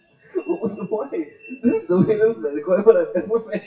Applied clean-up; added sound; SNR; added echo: classical method WPE with log-MMSE.